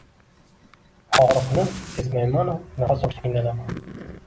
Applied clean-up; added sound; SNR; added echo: none; Fire; 10 dB; none.